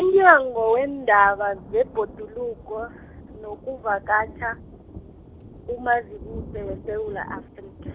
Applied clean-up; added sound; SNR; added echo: none; Thunder; 17 dB; none.